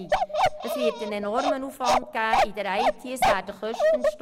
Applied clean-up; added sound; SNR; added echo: none; Bark; -5 dB; none.